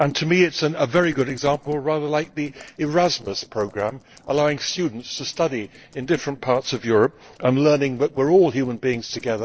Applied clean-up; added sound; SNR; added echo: neural separator model SepFormer DNS4.